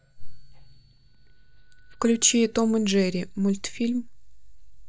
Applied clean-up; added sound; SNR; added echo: neural mask model DeepFilterNet 3.